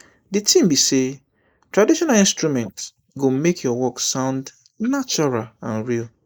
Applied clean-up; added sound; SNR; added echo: neural mask model Resemble Enhance denoiser.